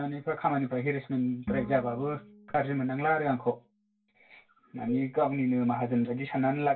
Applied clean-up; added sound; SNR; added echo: none; Bowed string instrument; 14 dB; reverberation time 0.2 s.